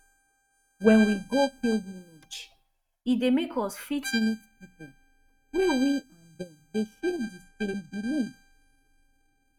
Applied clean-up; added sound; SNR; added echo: neural mask model RNNoise.